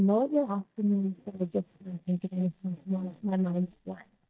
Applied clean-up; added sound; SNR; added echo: neural mask model DeepFilterNet 3.